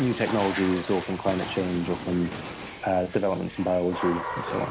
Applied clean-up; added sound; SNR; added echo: none; Water / Splash, splatter; 9 dB; none.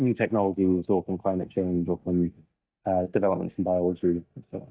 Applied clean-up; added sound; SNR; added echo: neural mask model DeepFilterNet 3.